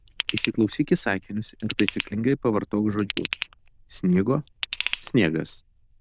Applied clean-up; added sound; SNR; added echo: neural diffusion model UNIVERSE++.